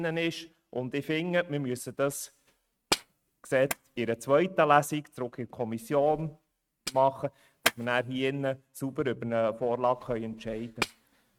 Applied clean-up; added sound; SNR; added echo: neural mask model RNNoise.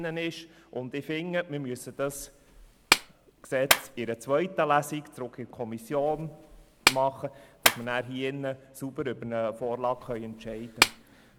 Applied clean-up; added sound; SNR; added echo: none; Clapping; 1 dB; none.